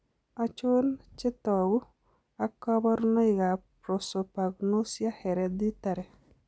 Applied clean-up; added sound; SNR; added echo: none; none; none; none.